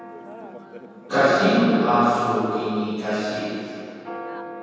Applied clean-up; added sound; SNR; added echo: none; Church bell; 16 dB; reverberation time 2.2 s.